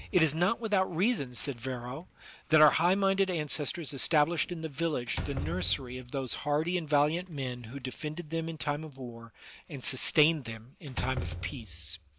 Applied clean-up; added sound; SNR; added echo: none; Slam; 13 dB; none.